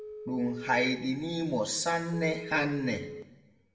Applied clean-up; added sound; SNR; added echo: none; Telephone; 14 dB; reverberation time 0.9 s.